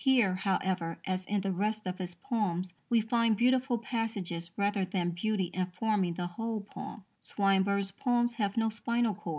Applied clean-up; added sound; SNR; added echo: none; none; none; none.